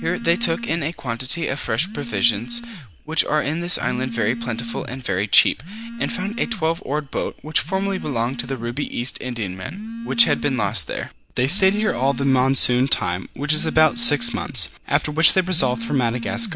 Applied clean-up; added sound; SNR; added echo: none; Telephone; 11 dB; none.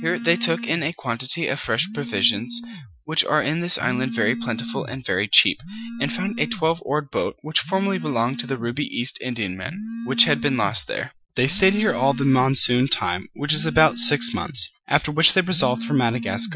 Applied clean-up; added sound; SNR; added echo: classical method Wiener filter.